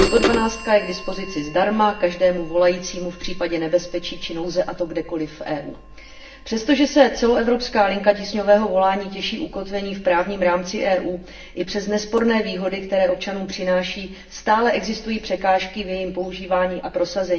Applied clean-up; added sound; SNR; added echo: none; Bird vocalization, bird call, bird song / Telephone; 12 dB; reverberation time 0.7 s.